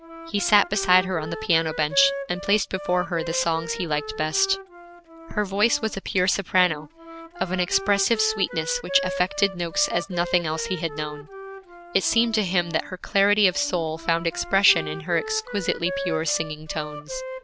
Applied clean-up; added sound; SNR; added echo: none; Wind instrument, woodwind instrument; 11 dB; none.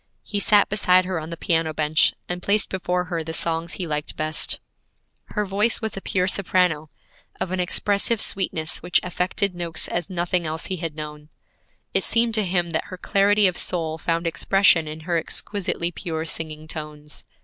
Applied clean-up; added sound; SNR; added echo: none; none; none; none.